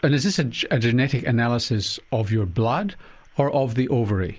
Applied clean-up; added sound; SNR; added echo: none; none; none; none.